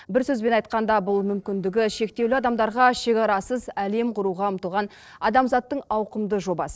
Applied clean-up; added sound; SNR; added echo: neural separator model SepFormer DNS4.